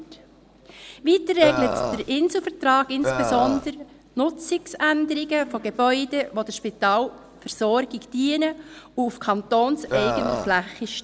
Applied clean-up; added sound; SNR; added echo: none; Burping, eructation; 1 dB; none.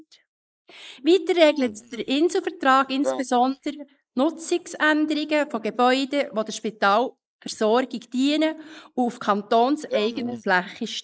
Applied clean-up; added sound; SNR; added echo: neural mask model Resemble Enhance denoiser.